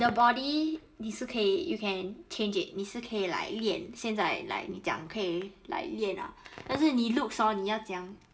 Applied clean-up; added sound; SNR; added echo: none; Crackle; 20 dB; reverberation time 0.4 s.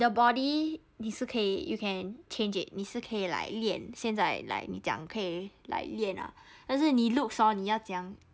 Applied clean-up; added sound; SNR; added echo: none; none; none; none.